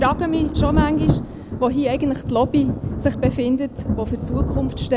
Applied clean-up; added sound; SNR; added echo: none; Thunder; 2 dB; none.